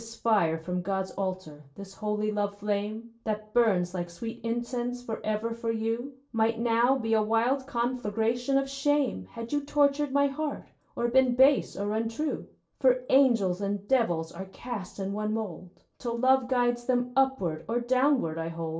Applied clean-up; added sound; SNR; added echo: none; none; none; reverberation time 0.3 s.